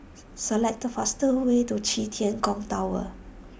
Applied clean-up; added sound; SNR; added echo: none; none; none; none.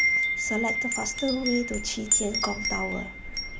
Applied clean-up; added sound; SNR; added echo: none; Wind chime; -3 dB; none.